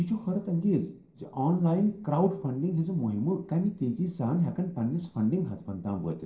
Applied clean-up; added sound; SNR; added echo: neural separator model SepFormer DNS4.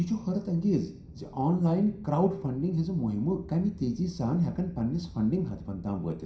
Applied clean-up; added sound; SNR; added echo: none; Aircraft; 18 dB; reverberation time 0.4 s.